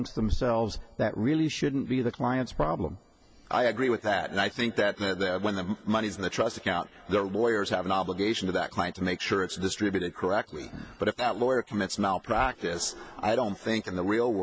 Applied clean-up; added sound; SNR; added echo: none; none; none; none.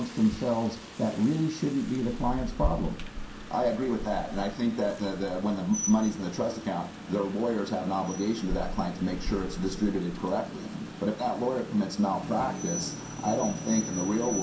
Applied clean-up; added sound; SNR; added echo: none; Rain; 8 dB; reverberation time 0.5 s.